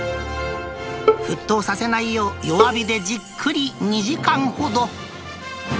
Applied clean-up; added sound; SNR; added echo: none; Bowed string instrument; 2 dB; none.